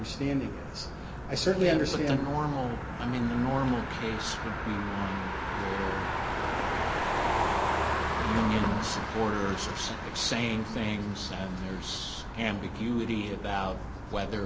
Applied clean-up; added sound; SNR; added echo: none; Motor vehicle (road); 2 dB; none.